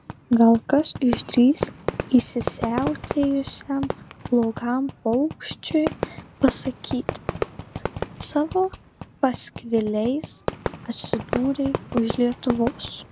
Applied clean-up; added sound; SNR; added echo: none; Fireworks; 8 dB; none.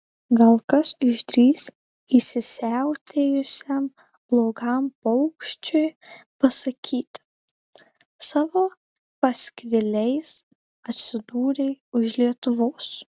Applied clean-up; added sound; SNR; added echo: none; none; none; none.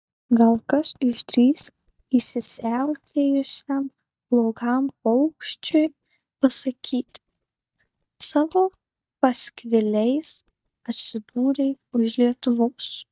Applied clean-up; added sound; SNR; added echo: neural mask model DeepFilterNet 3.